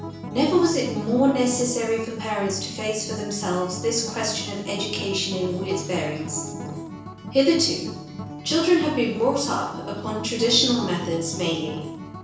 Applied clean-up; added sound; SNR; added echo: none; Acoustic guitar; 9 dB; reverberation time 0.7 s.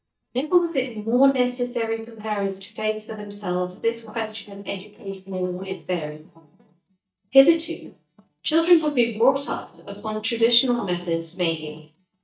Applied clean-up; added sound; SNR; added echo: neural mask model DeepFilterNet 3.